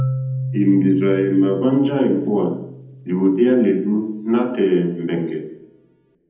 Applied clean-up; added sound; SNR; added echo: none; Marimba, xylophone; 11 dB; reverberation time 0.8 s.